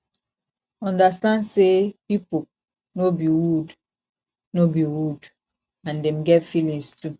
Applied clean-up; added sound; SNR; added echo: none; none; none; none.